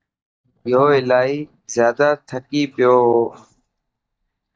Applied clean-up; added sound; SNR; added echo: neural mask model DeepFilterNet 3.